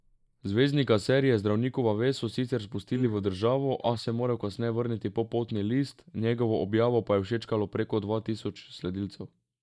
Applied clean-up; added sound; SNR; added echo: neural mask model Resemble Enhance denoiser.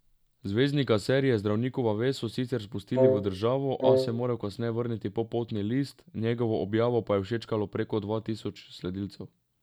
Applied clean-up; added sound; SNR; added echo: none; Wind instrument, woodwind instrument; -3 dB; none.